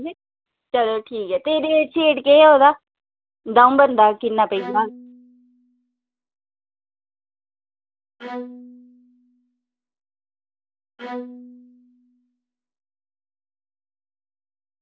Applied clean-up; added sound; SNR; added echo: none; Bowed string instrument; 17 dB; none.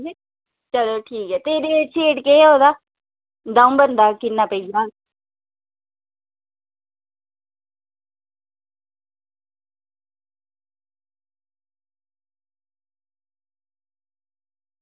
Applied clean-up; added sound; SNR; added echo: none; none; none; none.